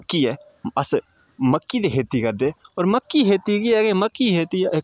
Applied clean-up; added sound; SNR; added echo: none; none; none; none.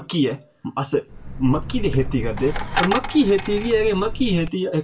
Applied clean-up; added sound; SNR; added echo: none; Coin (dropping); 5 dB; reverberation time 0.2 s.